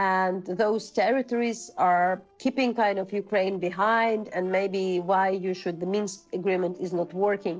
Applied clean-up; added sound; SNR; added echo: neural separator model SepFormer DNS4.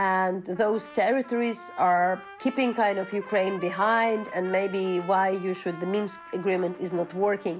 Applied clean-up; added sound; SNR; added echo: none; Trumpet; 17 dB; none.